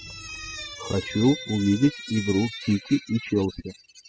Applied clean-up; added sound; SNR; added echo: classical method spectral subtraction.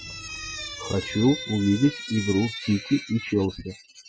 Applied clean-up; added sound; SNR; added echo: classical method Wiener filter.